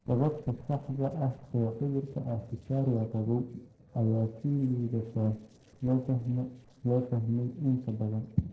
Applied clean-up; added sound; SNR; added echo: neural separator model SepFormer DNS4.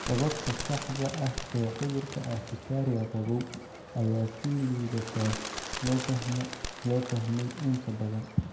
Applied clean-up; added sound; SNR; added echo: none; Bird; 9 dB; reverberation time 0.8 s.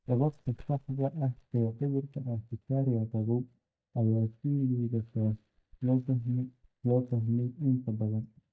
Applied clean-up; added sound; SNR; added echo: neural mask model DeepFilterNet 3.